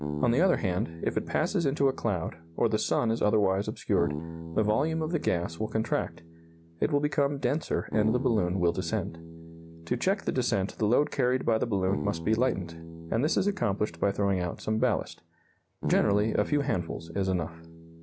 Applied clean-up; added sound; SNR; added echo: none; Bass guitar; 12 dB; none.